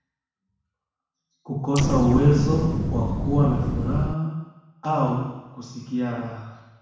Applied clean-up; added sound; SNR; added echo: none; Explosion; 0 dB; reverberation time 1.1 s.